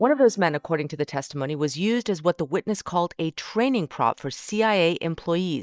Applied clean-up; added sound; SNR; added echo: neural mask model DeepFilterNet 3.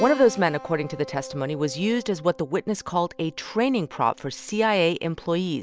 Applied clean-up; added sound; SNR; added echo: none; Keyboard (musical); 17 dB; none.